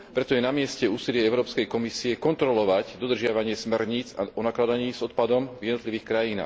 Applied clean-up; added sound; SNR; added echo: none; none; none; none.